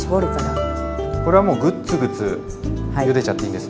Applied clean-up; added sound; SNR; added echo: none; Wind instrument, woodwind instrument; 11 dB; none.